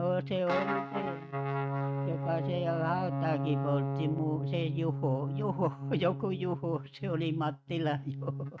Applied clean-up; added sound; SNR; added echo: neural mask model RNNoise.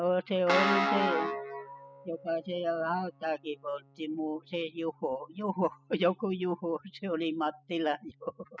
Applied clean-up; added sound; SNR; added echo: classical method spectral subtraction.